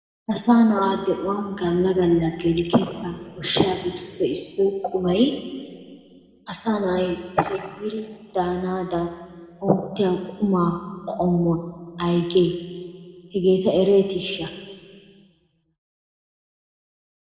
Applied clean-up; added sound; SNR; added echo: none; none; none; reverberation time 1.9 s.